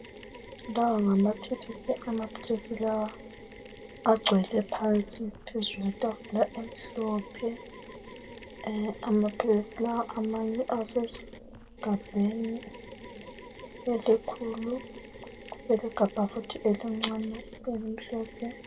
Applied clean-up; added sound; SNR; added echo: none; Mechanisms; 16 dB; reverberation time 1.3 s.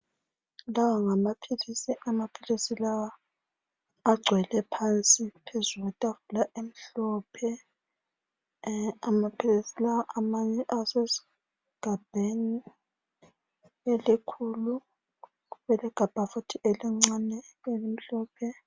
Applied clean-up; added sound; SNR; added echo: none; none; none; none.